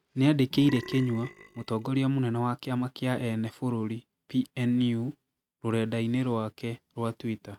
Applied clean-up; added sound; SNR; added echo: neural mask model RNNoise.